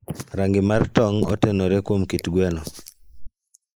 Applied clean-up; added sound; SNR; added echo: neural mask model Resemble Enhance denoiser.